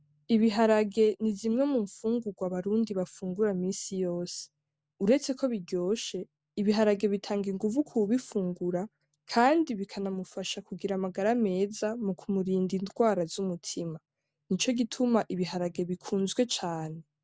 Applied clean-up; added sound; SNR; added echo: none; none; none; none.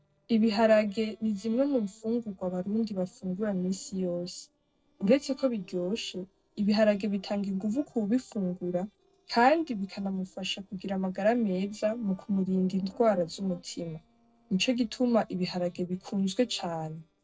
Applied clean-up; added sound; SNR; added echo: neural separator model SepFormer DNS4.